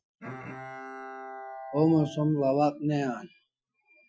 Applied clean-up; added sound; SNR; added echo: classical method Wiener filter.